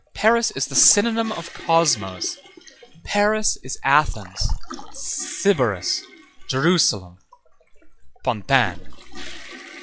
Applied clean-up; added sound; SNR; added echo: classical method log-MMSE.